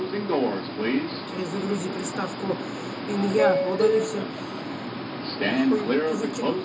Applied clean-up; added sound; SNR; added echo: none; Subway, metro, underground; -4 dB; reverberation time 0.2 s.